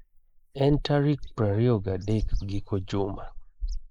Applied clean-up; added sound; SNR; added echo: neural mask model Resemble Enhance denoiser.